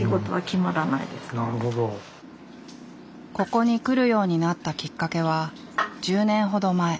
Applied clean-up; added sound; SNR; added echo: none; none; none; none.